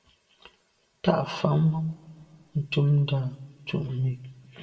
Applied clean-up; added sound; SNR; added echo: none; none; none; reverberation time 0.9 s.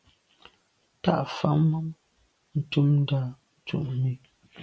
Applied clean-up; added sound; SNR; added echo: none; none; none; none.